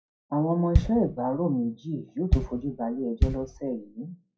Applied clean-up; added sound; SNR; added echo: classical method WPE with log-MMSE.